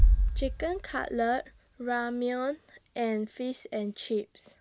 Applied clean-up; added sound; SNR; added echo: none; Bass drum; -2 dB; none.